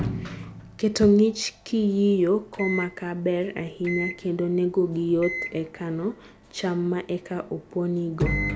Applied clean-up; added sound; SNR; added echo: none; Microwave oven; 10 dB; none.